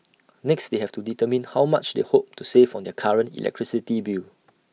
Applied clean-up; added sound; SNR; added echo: none; none; none; none.